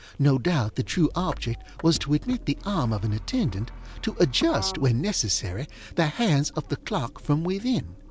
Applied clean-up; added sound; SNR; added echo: none; Motor vehicle (road); 14 dB; none.